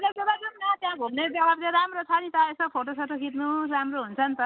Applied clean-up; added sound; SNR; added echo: none; none; none; none.